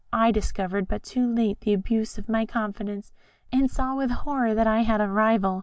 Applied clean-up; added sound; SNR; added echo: none; none; none; none.